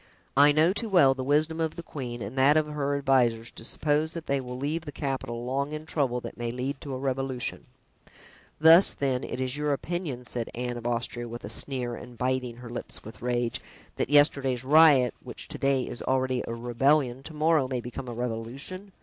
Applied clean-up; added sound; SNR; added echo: none; none; none; none.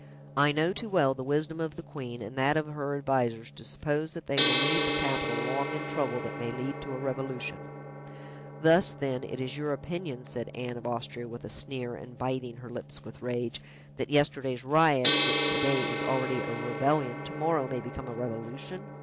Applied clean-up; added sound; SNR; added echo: none; Gong; -2 dB; none.